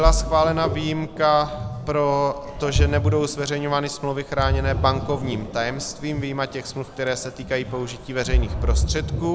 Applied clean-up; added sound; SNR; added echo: none; Ocean; 2 dB; none.